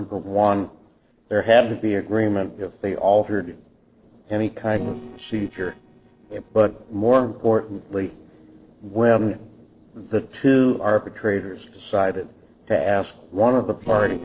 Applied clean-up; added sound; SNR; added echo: neural separator model SepFormer DNS4.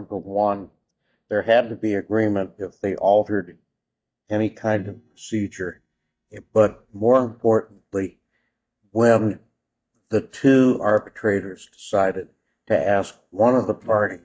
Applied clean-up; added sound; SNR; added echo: neural mask model DeepFilterNet 3.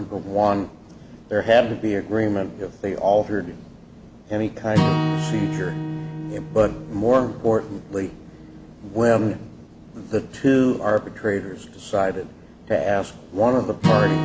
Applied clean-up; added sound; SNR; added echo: none; Acoustic guitar / Strum; 7 dB; none.